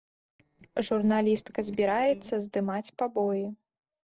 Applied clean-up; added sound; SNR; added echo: neural separator model SepFormer DNS4.